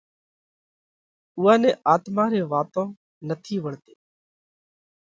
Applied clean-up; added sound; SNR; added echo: none; none; none; none.